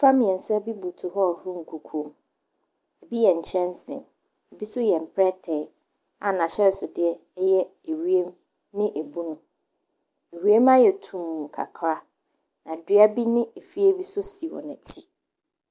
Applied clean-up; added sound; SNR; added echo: none; none; none; none.